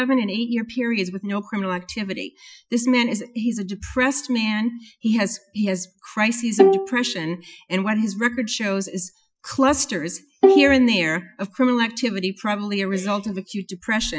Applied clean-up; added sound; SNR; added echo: classical method Wiener filter.